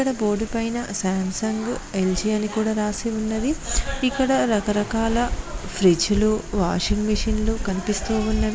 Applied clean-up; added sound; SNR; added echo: none; Waves, surf; 19 dB; none.